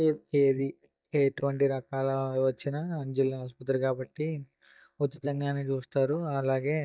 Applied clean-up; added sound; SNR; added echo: neural mask model DeepFilterNet 3.